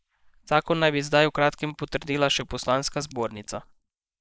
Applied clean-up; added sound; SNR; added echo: neural mask model Resemble Enhance denoiser.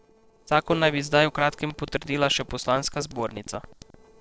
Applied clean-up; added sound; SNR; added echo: neural separator model SepFormer DNS4.